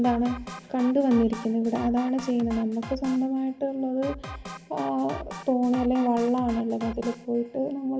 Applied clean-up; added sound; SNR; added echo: none; Drum kit; 14 dB; reverberation time 2.1 s.